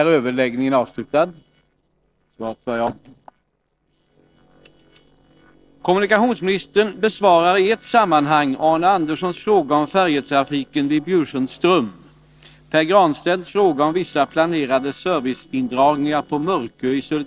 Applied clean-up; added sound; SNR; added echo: neural separator model SepFormer DNS4.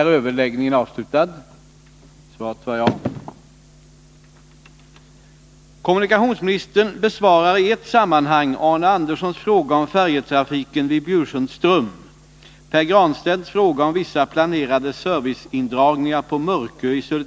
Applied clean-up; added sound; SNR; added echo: none; none; none; none.